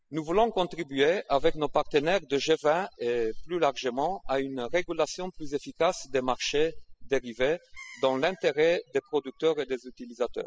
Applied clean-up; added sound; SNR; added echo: classical method spectral subtraction.